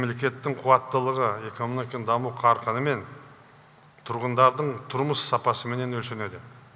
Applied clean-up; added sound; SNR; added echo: none; none; none; none.